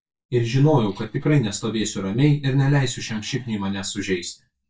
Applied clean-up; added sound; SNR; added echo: neural mask model DeepFilterNet 3.